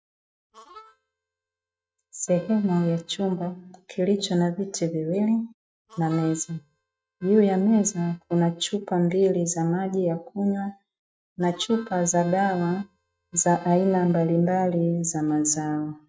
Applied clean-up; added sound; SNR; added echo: neural mask model RNNoise.